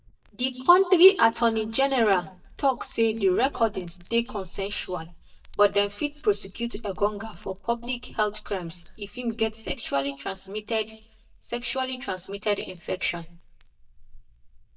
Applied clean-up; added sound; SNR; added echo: neural mask model DeepFilterNet 3.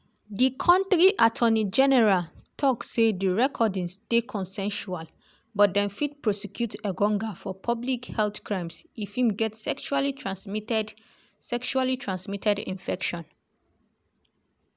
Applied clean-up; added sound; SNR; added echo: none; none; none; none.